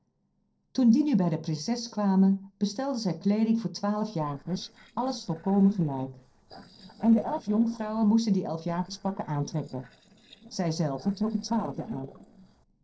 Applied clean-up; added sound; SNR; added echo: neural separator model SepFormer DNS4.